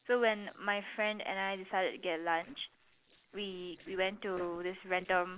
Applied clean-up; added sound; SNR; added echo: neural separator model SepFormer DNS4.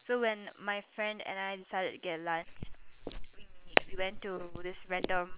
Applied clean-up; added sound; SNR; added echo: neural separator model SepFormer WHAM!.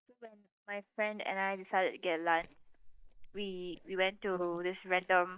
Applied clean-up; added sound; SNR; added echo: neural mask model DeepFilterNet 3.